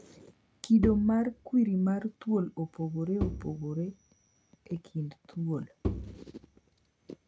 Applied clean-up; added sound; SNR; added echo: none; Bowed string instrument; 7 dB; none.